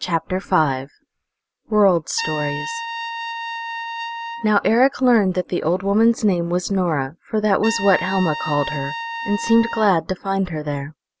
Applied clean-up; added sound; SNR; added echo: none; Trumpet; 11 dB; none.